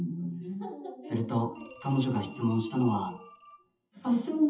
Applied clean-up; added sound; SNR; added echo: classical method WPE with log-MMSE.